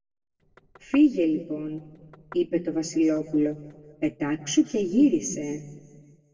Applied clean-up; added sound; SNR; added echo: neural separator model SepFormer DNS4.